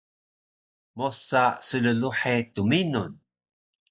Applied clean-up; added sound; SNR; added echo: classical method log-MMSE.